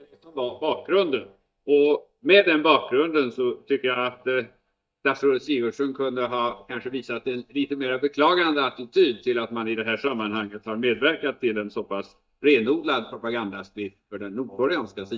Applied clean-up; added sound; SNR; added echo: neural mask model DeepFilterNet 3.